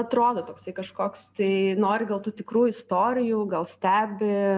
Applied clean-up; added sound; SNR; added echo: none; none; none; none.